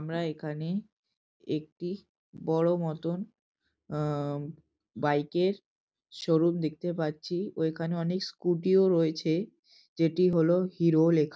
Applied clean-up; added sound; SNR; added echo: none; none; none; none.